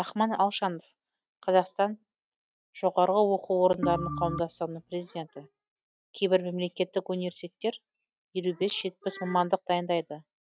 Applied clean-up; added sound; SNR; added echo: neural mask model RNNoise.